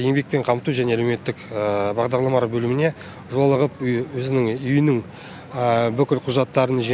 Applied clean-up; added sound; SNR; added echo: none; none; none; none.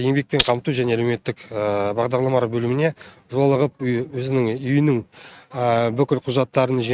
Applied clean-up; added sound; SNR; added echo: neural mask model RNNoise.